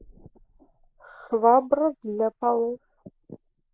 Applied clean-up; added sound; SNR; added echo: neural mask model Resemble Enhance denoiser.